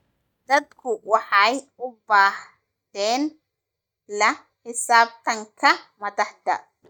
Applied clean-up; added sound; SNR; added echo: neural mask model DeepFilterNet 3.